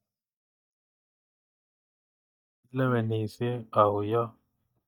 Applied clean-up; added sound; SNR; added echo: neural mask model DeepFilterNet 3.